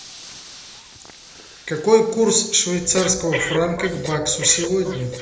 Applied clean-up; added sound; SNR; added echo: none; Breathing; 10 dB; reverberation time 0.7 s.